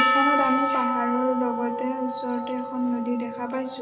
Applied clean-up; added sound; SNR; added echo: none; Percussion; 0 dB; reverberation time 1.2 s.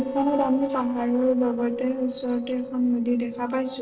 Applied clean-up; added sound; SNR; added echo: neural separator model SepFormer DNS4.